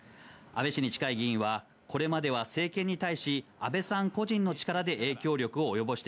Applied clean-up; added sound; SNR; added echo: none; none; none; none.